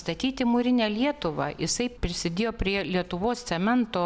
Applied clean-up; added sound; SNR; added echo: none; none; none; none.